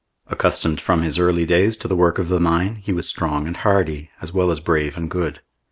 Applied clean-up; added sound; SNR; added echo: none; none; none; none.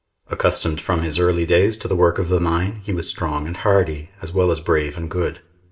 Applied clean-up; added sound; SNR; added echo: none; none; none; reverberation time 0.4 s.